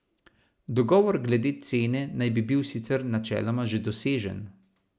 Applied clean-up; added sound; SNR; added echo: none; none; none; none.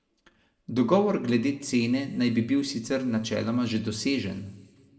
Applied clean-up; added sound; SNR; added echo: none; none; none; reverberation time 1.2 s.